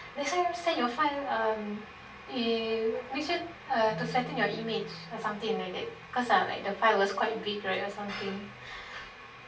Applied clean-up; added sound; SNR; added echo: none; Marimba, xylophone; 20 dB; reverberation time 0.3 s.